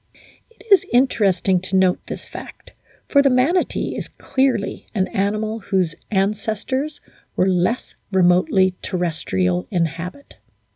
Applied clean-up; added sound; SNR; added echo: none; none; none; none.